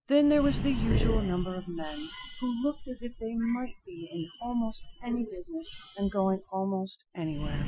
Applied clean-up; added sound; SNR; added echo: classical method Wiener filter.